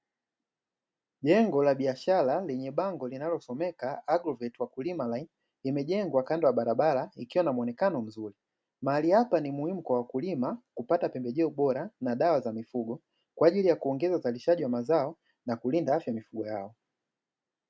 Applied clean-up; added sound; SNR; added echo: none; none; none; none.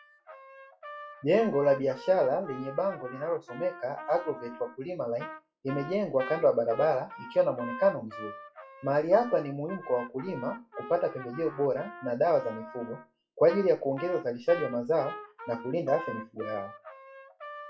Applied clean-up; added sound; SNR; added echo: classical method WPE with log-MMSE.